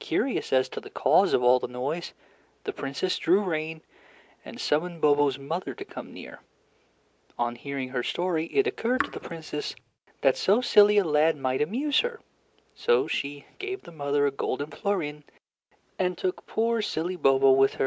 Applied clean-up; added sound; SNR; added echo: none; Raindrop / Drip; 10 dB; none.